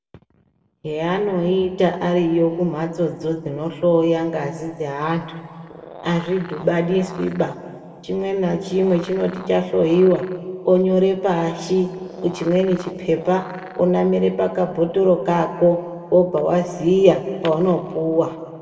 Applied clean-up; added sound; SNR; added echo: none; Animal; 19 dB; reverberation time 2.1 s.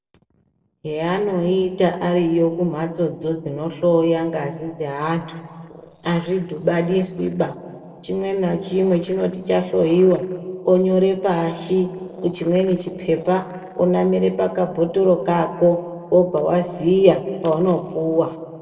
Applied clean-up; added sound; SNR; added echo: neural separator model SepFormer DNS4.